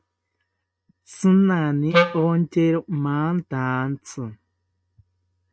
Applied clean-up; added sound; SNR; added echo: neural mask model RNNoise.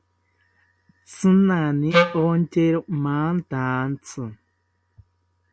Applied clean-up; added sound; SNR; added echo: none; Wind instrument, woodwind instrument; -3 dB; none.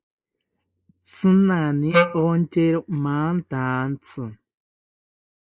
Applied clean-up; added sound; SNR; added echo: neural mask model Resemble Enhance denoiser.